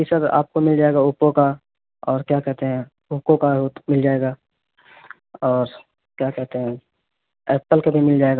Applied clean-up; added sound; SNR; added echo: none; none; none; none.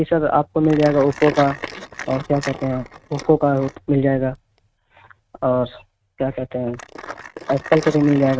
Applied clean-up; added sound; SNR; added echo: neural mask model RNNoise.